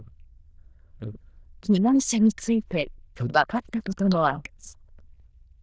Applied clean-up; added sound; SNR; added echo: neural diffusion model UNIVERSE++.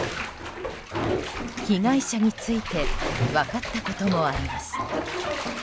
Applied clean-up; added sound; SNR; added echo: none; Bathtub (filling or washing); 2 dB; none.